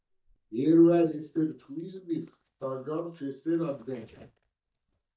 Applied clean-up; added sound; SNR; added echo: neural mask model DeepFilterNet 3.